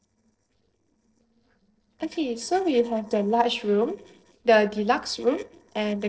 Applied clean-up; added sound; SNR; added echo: neural separator model SepFormer DNS4.